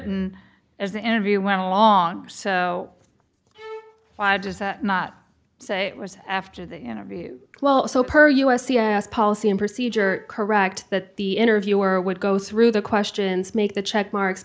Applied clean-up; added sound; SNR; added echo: none; Bowed string instrument; 19 dB; none.